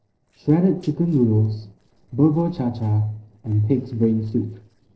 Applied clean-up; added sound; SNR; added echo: neural separator model SepFormer DNS4.